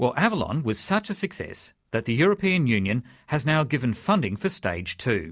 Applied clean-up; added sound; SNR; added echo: none; none; none; none.